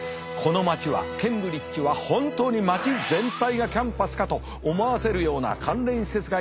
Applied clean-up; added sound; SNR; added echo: none; none; none; none.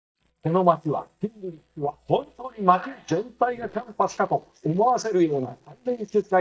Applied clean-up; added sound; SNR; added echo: neural mask model DeepFilterNet 3.